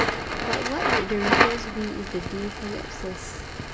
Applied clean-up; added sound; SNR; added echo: none; Crackle; -5 dB; none.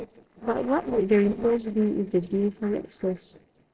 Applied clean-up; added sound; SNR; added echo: neural separator model SepFormer DNS4.